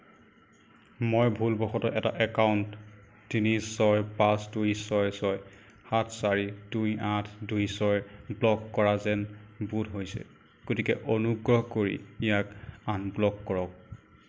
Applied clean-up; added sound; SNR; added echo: none; none; none; none.